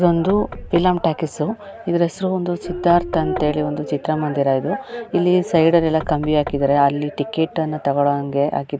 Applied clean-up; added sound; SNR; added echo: none; Knock / Wood; 15 dB; none.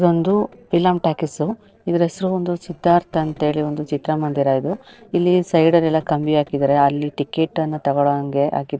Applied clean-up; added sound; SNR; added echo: neural separator model SepFormer DNS4.